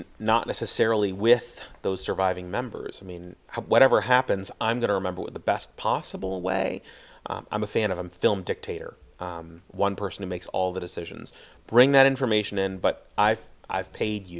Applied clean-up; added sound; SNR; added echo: none; none; none; none.